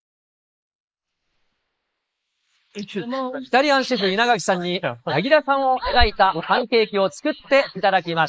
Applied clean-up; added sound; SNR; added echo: neural mask model Resemble Enhance denoiser.